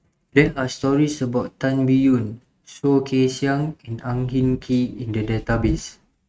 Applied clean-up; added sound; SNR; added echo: neural mask model RNNoise.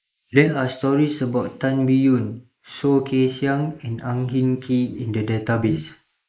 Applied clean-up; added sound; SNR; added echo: neural mask model Resemble Enhance denoiser.